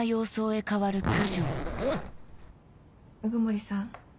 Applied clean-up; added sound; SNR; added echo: none; Zipper (clothing); 0 dB; none.